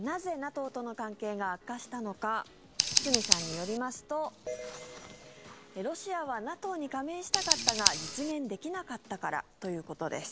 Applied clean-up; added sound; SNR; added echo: none; Scissors; 0 dB; none.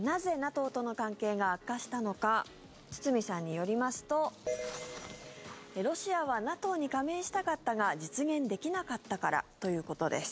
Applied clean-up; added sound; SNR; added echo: none; none; none; none.